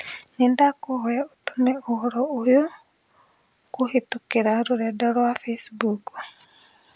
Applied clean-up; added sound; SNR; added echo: none; none; none; none.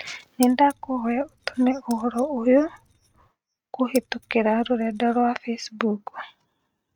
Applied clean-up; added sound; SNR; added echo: neural mask model RNNoise.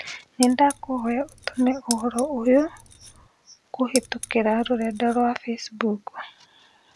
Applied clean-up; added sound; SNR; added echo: none; Keys jangling; 9 dB; none.